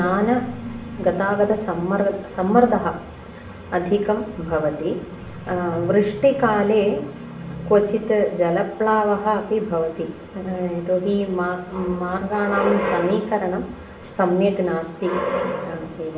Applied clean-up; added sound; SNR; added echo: none; none; none; reverberation time 0.6 s.